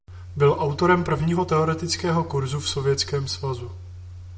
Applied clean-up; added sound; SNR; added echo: none; none; none; none.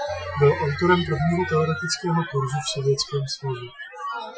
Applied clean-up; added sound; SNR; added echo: classical method Wiener filter.